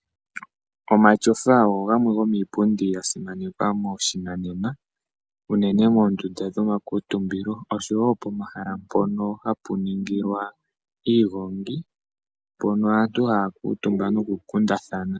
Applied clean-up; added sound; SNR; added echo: none; none; none; none.